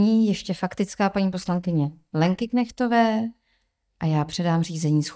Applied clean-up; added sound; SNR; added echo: neural mask model DeepFilterNet 3.